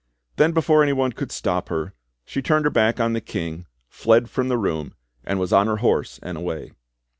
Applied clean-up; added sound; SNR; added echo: none; none; none; none.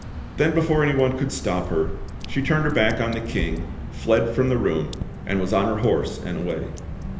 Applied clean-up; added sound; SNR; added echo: none; Drip / Water; 8 dB; reverberation time 1.4 s.